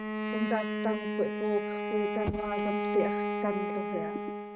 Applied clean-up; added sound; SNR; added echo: neural mask model RNNoise.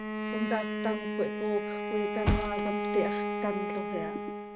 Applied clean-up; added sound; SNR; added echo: none; Thump, thud + Bowed string instrument; -3 dB; none.